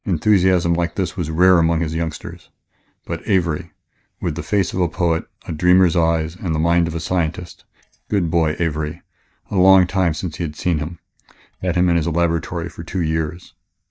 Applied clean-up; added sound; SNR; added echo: neural mask model DeepFilterNet 3.